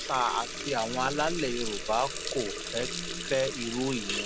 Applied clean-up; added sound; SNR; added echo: none; Water tap, faucet; 4 dB; none.